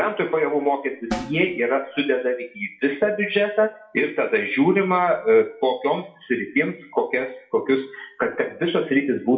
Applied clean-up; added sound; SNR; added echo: classical method WPE with log-MMSE.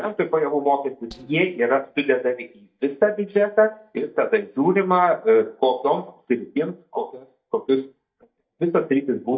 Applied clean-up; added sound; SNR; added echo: neural mask model DeepFilterNet 3.